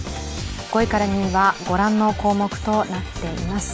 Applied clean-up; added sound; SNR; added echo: none; none; none; none.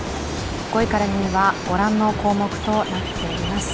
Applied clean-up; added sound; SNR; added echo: none; Ocean; 7 dB; none.